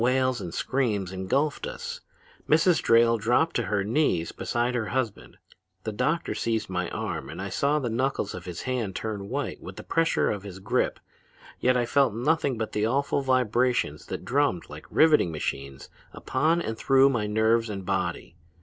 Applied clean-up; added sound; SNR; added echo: none; none; none; none.